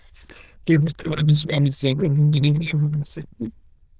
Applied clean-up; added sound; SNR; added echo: neural diffusion model UNIVERSE++.